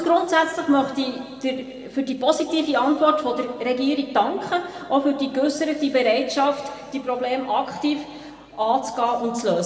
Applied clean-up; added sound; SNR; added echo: none; none; none; reverberation time 1.9 s.